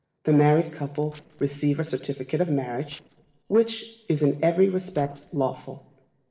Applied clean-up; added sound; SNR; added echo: neural separator model SepFormer DNS4.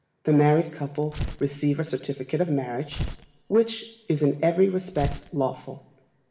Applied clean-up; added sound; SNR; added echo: none; Tearing; 12 dB; reverberation time 0.8 s.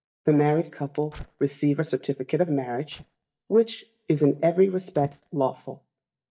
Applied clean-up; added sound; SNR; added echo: neural mask model DeepFilterNet 3.